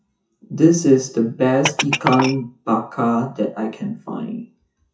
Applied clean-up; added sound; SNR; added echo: classical method WPE with log-MMSE.